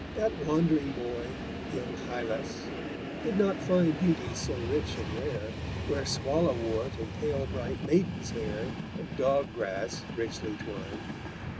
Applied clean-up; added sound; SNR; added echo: none; Train; 5 dB; none.